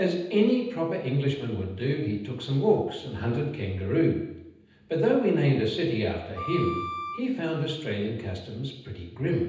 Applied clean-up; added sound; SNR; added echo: none; Wind instrument, woodwind instrument; 9 dB; reverberation time 0.9 s.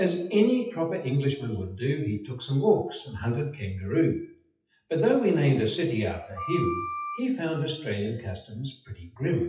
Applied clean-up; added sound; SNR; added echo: classical method WPE with log-MMSE.